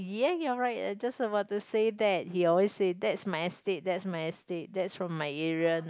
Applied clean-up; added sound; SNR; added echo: none; none; none; none.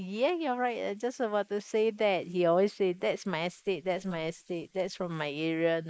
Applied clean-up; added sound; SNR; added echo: neural mask model Resemble Enhance denoiser.